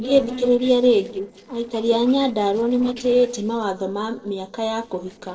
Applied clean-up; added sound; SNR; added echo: neural separator model SepFormer DNS4.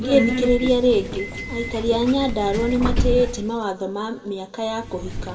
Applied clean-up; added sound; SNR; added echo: none; Subway, metro, underground; 5 dB; reverberation time 1.3 s.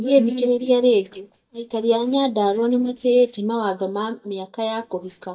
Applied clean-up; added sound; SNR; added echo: neural mask model DeepFilterNet 3.